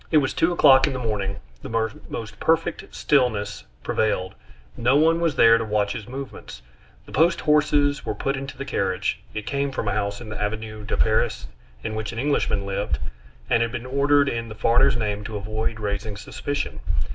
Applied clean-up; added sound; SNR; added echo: none; none; none; none.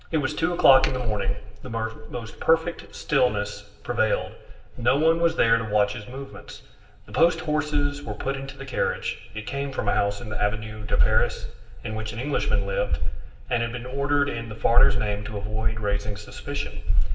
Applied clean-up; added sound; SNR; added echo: none; none; none; reverberation time 0.9 s.